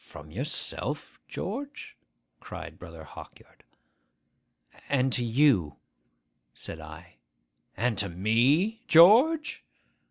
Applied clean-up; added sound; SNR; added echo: none; none; none; none.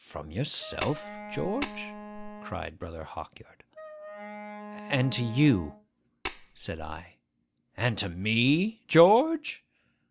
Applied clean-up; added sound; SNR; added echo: none; Wind instrument, woodwind instrument + Tap; 13 dB; none.